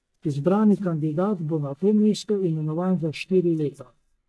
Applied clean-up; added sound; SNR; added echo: neural mask model DeepFilterNet 3.